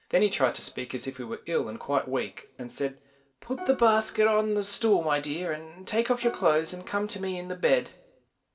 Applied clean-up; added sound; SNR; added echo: none; Plucked string instrument; 18 dB; reverberation time 0.7 s.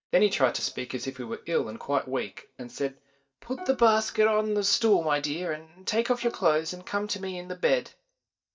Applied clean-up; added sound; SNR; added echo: neural mask model DeepFilterNet 3.